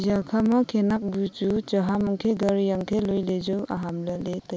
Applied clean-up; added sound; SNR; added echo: none; none; none; none.